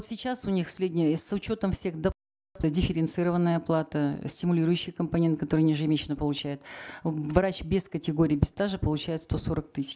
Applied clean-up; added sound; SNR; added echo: none; none; none; none.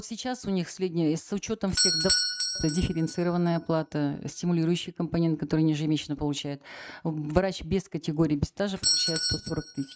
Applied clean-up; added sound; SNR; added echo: neural mask model RNNoise.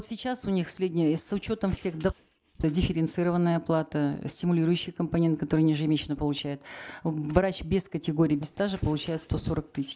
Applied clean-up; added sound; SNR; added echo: neural mask model Resemble Enhance denoiser.